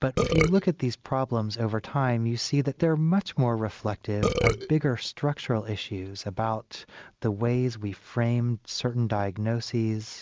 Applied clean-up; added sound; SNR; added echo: none; Burping, eructation; -2 dB; none.